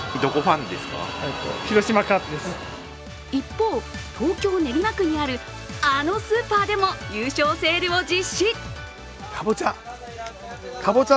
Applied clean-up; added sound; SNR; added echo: none; none; none; none.